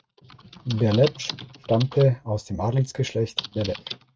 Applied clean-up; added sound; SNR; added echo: neural mask model RNNoise.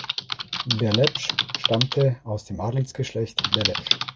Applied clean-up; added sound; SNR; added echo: none; Typing; 2 dB; none.